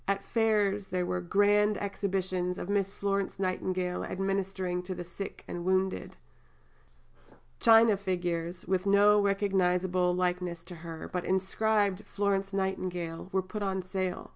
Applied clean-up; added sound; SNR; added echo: none; none; none; none.